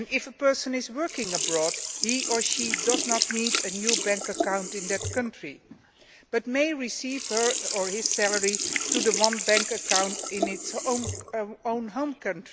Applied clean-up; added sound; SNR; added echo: none; Sink (filling or washing); 1 dB; none.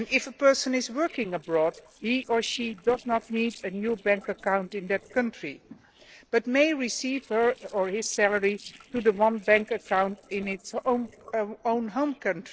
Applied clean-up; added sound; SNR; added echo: neural separator model SepFormer DNS4.